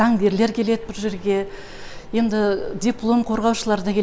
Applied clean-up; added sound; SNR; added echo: none; none; none; none.